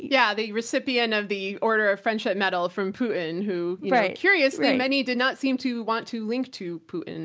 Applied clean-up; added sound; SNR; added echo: none; none; none; none.